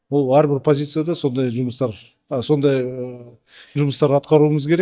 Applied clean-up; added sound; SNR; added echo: neural mask model DeepFilterNet 3.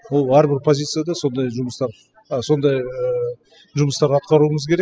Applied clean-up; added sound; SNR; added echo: classical method spectral subtraction.